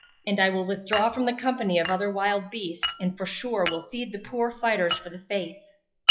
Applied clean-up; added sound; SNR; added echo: classical method WPE with log-MMSE.